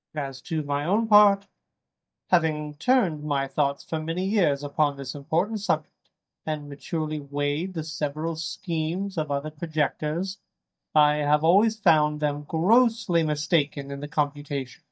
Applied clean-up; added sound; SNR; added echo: neural mask model DeepFilterNet 3.